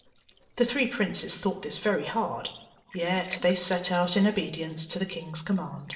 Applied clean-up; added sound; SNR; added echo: neural separator model SepFormer DNS4.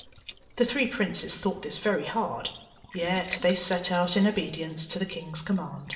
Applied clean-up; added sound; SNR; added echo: none; Liquid; 18 dB; reverberation time 1.6 s.